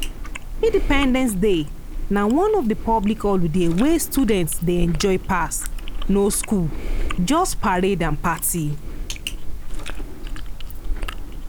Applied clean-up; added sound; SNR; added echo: none; Chewing, mastication; 3 dB; none.